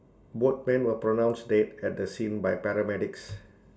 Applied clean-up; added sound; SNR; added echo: none; none; none; reverberation time 0.2 s.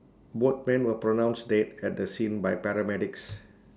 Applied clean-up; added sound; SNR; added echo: none; none; none; none.